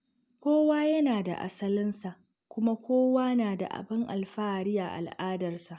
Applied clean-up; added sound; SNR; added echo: none; none; none; none.